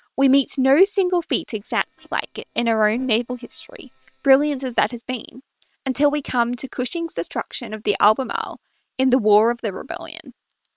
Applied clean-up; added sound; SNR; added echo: neural separator model SepFormer WHAM!.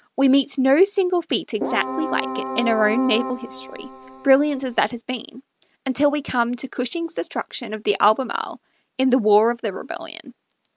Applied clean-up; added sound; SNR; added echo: none; Keyboard (musical); 8 dB; none.